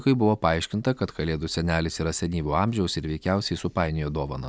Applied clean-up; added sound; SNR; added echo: none; none; none; none.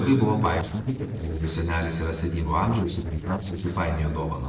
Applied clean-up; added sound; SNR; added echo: neural separator model SepFormer DNS4.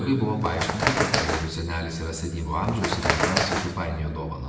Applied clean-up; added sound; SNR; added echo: none; Bird; 1 dB; reverberation time 1.1 s.